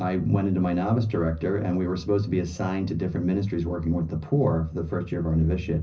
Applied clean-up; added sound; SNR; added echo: neural separator model SepFormer DNS4.